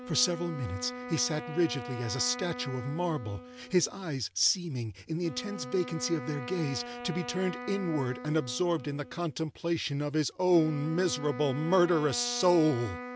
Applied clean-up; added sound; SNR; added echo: none; Wind instrument, woodwind instrument; 12 dB; none.